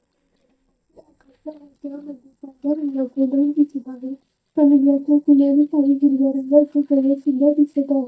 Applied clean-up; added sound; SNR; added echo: neural mask model DeepFilterNet 3.